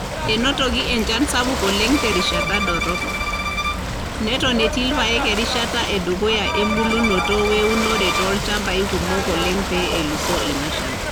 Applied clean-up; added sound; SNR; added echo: none; Ocean / Boat, Water vehicle + Bowed string instrument; 1 dB; none.